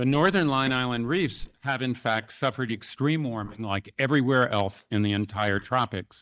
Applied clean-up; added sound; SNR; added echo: neural mask model DeepFilterNet 3.